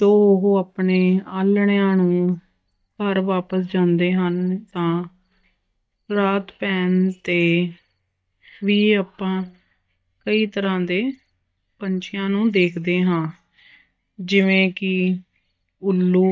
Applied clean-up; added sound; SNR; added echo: neural mask model DeepFilterNet 3.